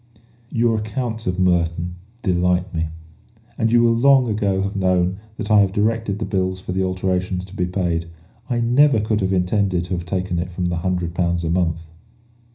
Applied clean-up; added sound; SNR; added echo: none; none; none; reverberation time 0.4 s.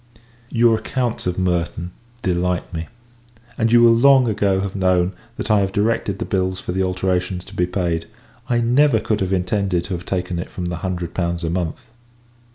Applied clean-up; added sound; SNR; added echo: none; none; none; none.